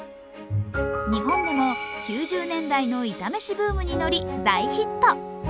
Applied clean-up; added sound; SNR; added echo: none; none; none; none.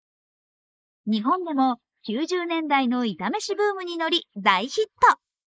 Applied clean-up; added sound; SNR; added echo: neural mask model Resemble Enhance denoiser.